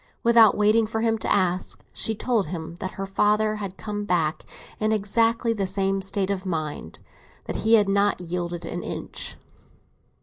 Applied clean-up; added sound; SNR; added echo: none; none; none; none.